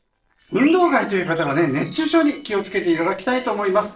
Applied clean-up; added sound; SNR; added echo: neural separator model SepFormer DNS4.